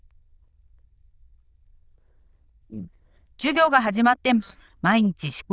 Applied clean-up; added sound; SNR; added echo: neural diffusion model UNIVERSE++.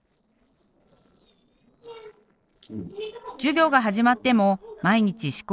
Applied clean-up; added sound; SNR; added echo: neural separator model SepFormer DNS4.